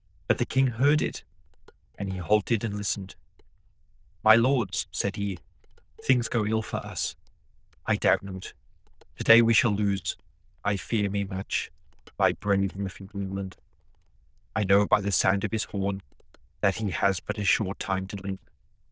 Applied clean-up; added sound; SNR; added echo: neural diffusion model UNIVERSE++.